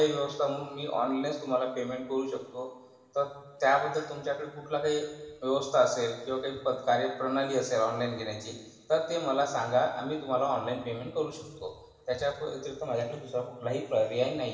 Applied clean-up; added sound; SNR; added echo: none; none; none; reverberation time 1.2 s.